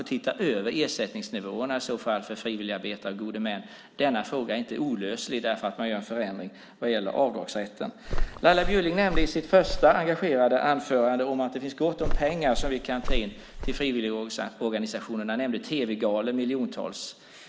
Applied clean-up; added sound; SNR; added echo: none; Walk, footsteps; 0 dB; none.